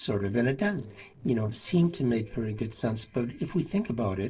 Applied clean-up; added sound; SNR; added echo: neural separator model SepFormer DNS4.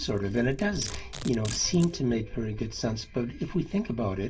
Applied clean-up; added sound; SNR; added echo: none; Domestic sounds, home sounds; 17 dB; reverberation time 0.1 s.